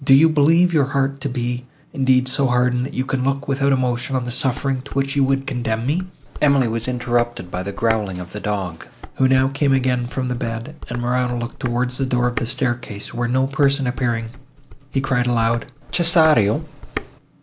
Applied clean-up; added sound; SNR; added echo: none; Dishes, pots, and pans; 15 dB; none.